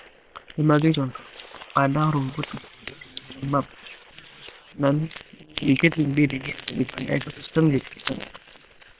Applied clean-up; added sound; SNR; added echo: neural separator model SepFormer WHAM!.